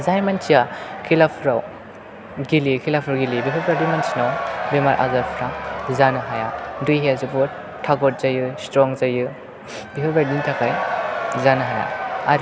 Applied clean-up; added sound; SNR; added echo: none; Crowd / Cheering; 7 dB; none.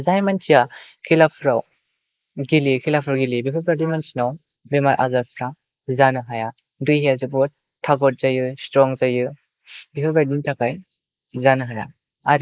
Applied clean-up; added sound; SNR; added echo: neural mask model Resemble Enhance denoiser.